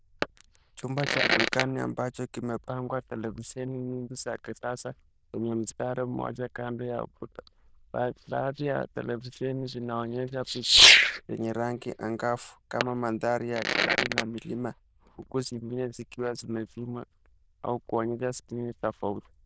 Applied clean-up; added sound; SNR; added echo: neural diffusion model UNIVERSE++.